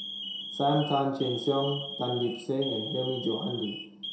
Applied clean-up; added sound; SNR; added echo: none; Alarm; 8 dB; reverberation time 0.7 s.